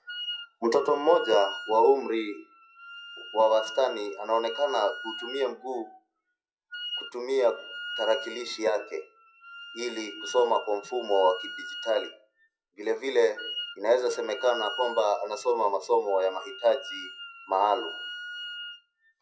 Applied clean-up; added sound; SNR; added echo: classical method WPE with log-MMSE.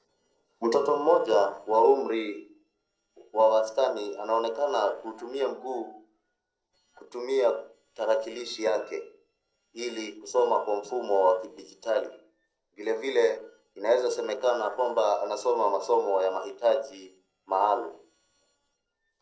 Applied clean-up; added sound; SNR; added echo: neural separator model SepFormer DNS4.